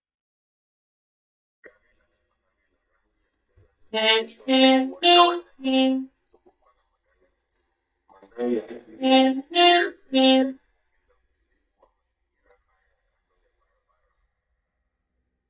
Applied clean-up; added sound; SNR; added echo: neural mask model DeepFilterNet 3.